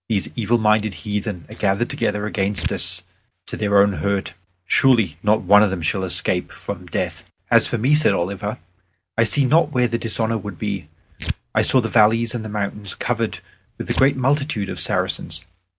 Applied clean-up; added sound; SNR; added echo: none; Tearing; 13 dB; none.